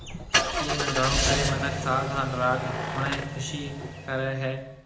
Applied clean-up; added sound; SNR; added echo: none; Engine starting / Car; 0 dB; reverberation time 0.7 s.